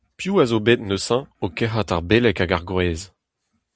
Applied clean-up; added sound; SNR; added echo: none; none; none; none.